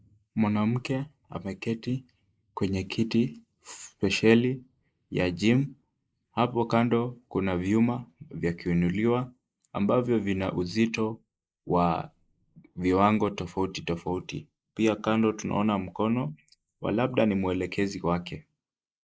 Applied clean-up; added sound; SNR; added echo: neural mask model Resemble Enhance denoiser.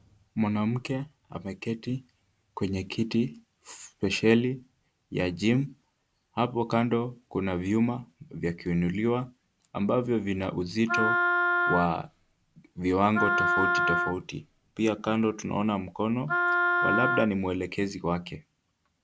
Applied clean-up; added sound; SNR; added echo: none; Wind instrument, woodwind instrument; -1 dB; none.